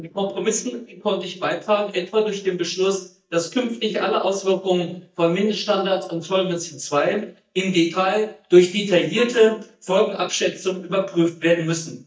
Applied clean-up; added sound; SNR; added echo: neural mask model DeepFilterNet 3.